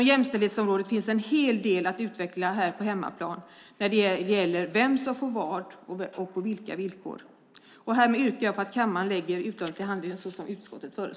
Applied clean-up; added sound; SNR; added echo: neural mask model Resemble Enhance denoiser.